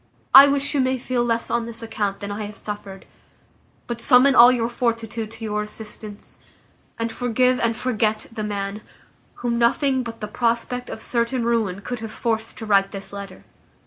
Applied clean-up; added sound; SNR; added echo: none; none; none; none.